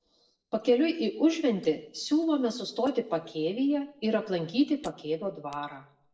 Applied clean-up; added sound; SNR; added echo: neural separator model SepFormer DNS4.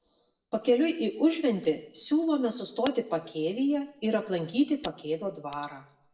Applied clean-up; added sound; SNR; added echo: none; Camera; 19 dB; reverberation time 0.7 s.